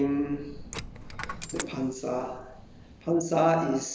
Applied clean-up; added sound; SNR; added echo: none; Coin (dropping); 12 dB; none.